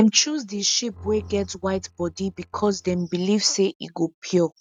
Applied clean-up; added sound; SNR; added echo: neural mask model RNNoise.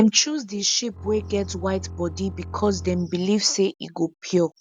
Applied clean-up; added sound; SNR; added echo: none; Bowed string instrument; 12 dB; none.